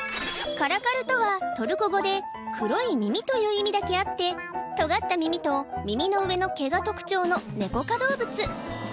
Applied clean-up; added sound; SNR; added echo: none; Guitar; 16 dB; none.